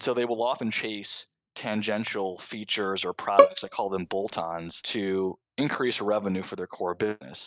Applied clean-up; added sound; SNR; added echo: neural mask model RNNoise.